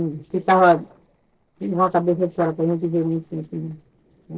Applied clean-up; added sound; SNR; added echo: neural separator model SepFormer DNS4.